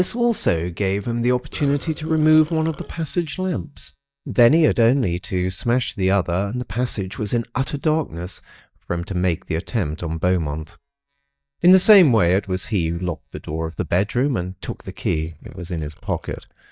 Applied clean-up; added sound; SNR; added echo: neural mask model DeepFilterNet 3.